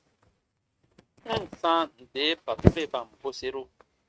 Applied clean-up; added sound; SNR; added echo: neural mask model RNNoise.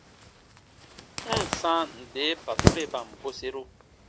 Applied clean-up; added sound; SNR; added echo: none; Zipper (clothing); -2 dB; none.